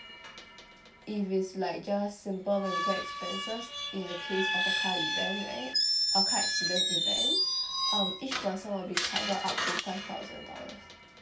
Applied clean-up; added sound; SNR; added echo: none; Screech; -3 dB; reverberation time 0.3 s.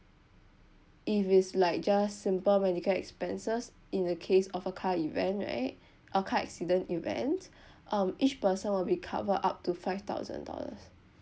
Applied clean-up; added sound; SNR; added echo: none; none; none; none.